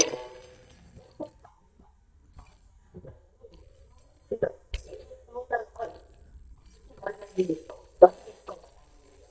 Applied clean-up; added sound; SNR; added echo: neural mask model DeepFilterNet 3.